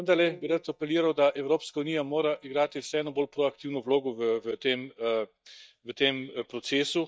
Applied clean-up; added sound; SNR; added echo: neural mask model DeepFilterNet 3.